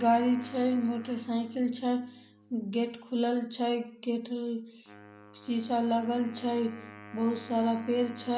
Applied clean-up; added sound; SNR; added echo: none; Wind instrument, woodwind instrument; 20 dB; none.